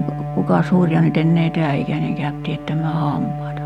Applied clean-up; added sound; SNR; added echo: none; Bowed string instrument; 8 dB; none.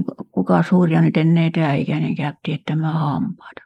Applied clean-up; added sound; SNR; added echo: neural mask model Resemble Enhance denoiser.